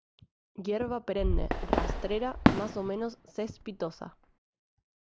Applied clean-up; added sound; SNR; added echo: none; Fireworks; -4 dB; none.